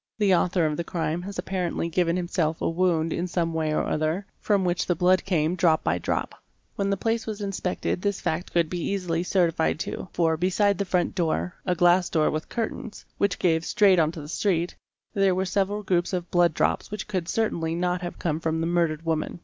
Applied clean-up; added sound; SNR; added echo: none; none; none; none.